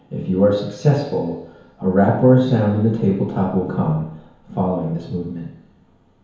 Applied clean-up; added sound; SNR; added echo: none; none; none; reverberation time 1.0 s.